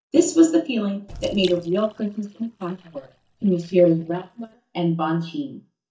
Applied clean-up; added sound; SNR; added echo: neural mask model DeepFilterNet 3.